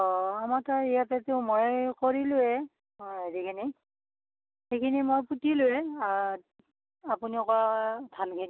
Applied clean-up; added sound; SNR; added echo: none; none; none; none.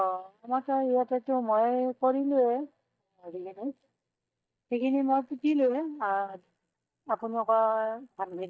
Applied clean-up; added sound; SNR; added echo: neural mask model DeepFilterNet 3.